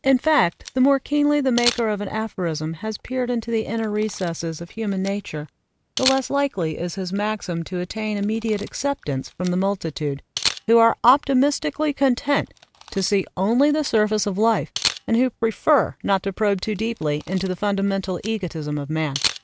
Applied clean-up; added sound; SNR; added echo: none; Camera; 13 dB; none.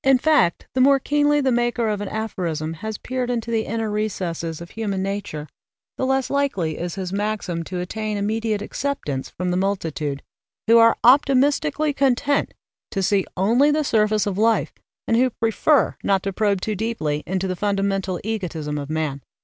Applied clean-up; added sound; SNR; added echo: none; none; none; none.